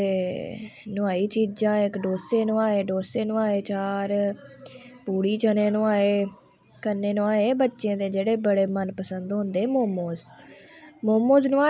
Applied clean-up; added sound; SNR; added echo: none; none; none; none.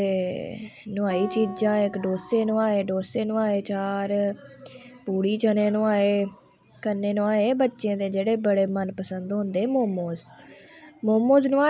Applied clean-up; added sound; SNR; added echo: none; Acoustic guitar; 16 dB; none.